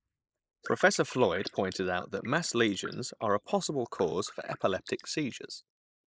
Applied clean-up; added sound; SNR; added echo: neural mask model Resemble Enhance denoiser.